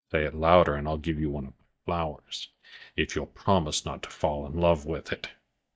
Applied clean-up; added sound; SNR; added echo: neural mask model DeepFilterNet 3.